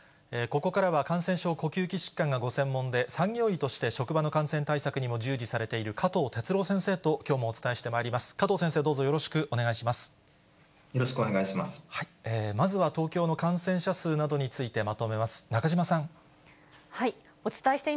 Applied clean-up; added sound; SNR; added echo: none; none; none; none.